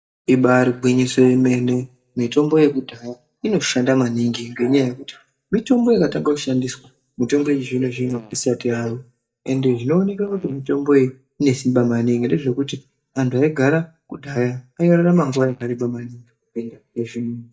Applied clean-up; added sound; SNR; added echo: neural mask model DeepFilterNet 3.